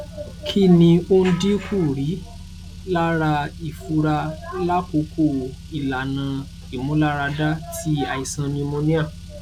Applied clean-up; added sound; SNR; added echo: none; Car; 15 dB; none.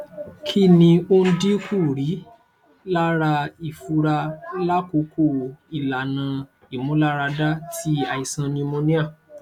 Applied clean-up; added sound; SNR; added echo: none; none; none; none.